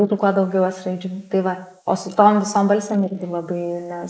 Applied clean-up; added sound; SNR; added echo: neural mask model Resemble Enhance denoiser.